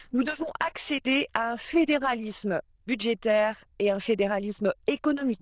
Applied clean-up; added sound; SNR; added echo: neural diffusion model UNIVERSE++.